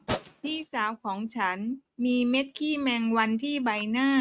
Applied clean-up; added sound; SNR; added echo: neural mask model RNNoise.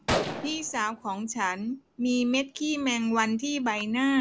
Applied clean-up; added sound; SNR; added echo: none; Gunshot, gunfire; 9 dB; none.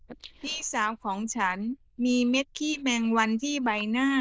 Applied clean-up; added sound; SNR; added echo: neural diffusion model UNIVERSE++.